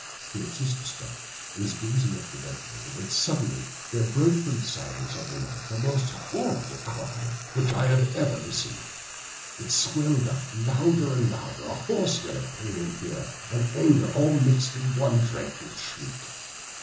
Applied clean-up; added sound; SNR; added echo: none; Frying (food); 12 dB; reverberation time 0.6 s.